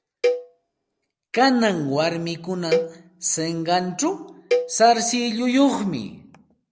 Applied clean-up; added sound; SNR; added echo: none; Cowbell; 6 dB; none.